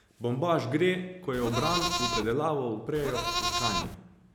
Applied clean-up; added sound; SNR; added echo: none; Livestock, farm animals, working animals; 1 dB; none.